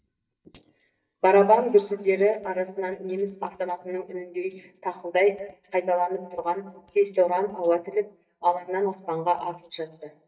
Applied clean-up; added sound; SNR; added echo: neural mask model DeepFilterNet 3.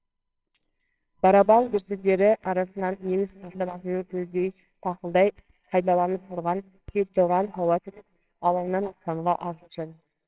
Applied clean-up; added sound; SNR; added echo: neural separator model SepFormer WHAMR!.